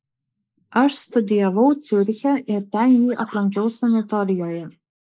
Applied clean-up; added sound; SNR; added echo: neural mask model Resemble Enhance denoiser.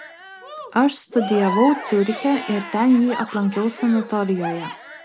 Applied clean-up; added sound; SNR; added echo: none; Crowd / Cheering; 11 dB; none.